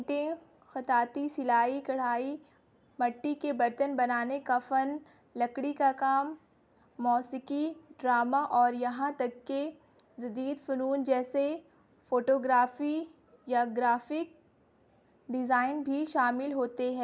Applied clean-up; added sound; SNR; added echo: none; none; none; none.